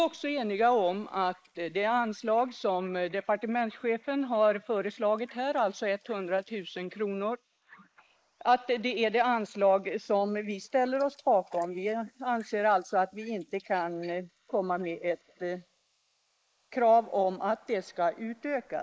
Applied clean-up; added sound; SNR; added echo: neural mask model Resemble Enhance denoiser.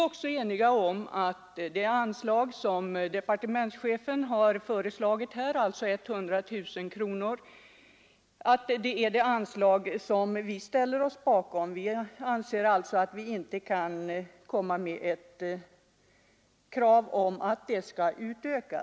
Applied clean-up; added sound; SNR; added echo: none; none; none; none.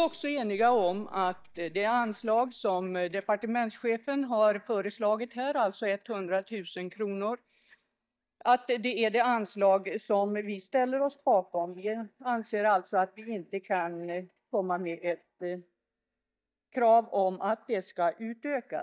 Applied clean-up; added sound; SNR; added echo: neural mask model DeepFilterNet 3.